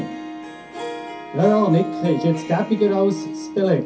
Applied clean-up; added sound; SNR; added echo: none; Harp; 9 dB; reverberation time 0.3 s.